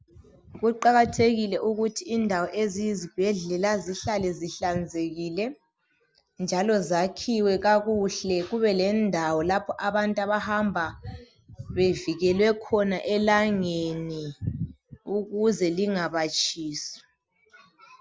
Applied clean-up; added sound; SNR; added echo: none; none; none; none.